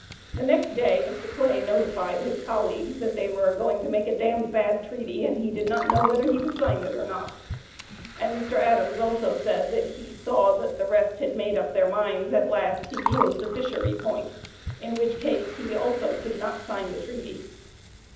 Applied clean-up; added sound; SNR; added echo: none; Gurgling; 10 dB; reverberation time 0.8 s.